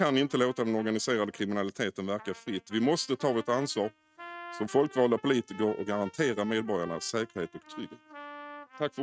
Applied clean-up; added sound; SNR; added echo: neural mask model RNNoise.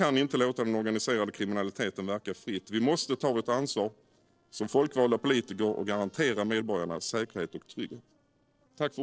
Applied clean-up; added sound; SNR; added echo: neural separator model SepFormer DNS4.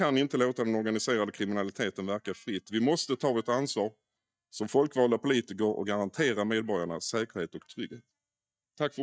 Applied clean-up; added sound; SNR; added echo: neural mask model DeepFilterNet 3.